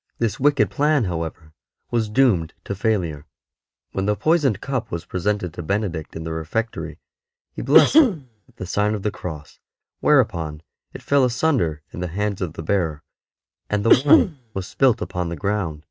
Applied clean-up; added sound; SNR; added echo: neural mask model RNNoise.